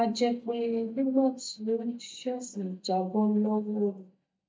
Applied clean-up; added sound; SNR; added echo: neural mask model DeepFilterNet 3.